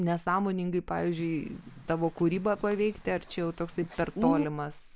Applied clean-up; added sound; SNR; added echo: none; Bird; 7 dB; none.